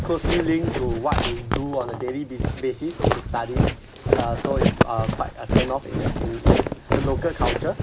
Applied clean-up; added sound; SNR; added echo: none; Walk, footsteps; -4 dB; none.